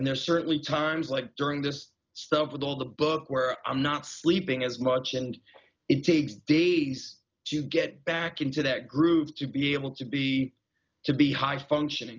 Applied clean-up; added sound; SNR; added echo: none; none; none; none.